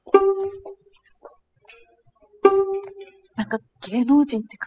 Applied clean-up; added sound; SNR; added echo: classical method spectral subtraction.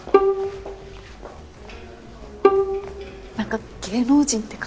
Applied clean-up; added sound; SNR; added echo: none; Bowed string instrument; -2 dB; none.